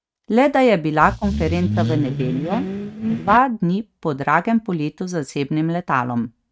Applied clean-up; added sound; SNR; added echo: neural mask model RNNoise.